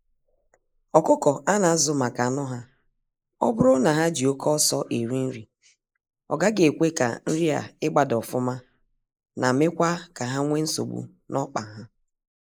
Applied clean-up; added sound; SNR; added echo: neural mask model Resemble Enhance denoiser.